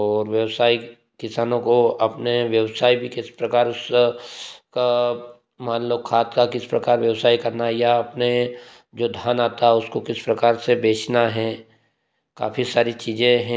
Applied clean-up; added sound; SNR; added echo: none; none; none; none.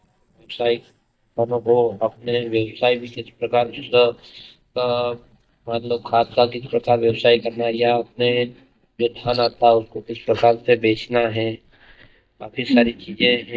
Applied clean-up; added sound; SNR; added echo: neural mask model DeepFilterNet 3.